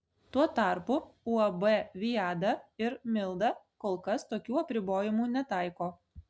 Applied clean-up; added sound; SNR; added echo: none; none; none; none.